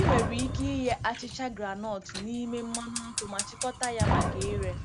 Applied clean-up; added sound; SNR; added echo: none; Fire; -1 dB; none.